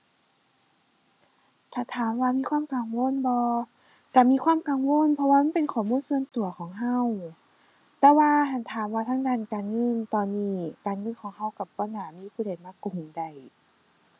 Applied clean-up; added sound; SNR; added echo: none; none; none; none.